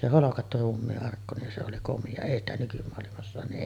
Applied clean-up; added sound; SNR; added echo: none; none; none; none.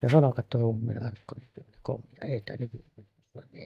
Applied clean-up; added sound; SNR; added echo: neural mask model DeepFilterNet 3.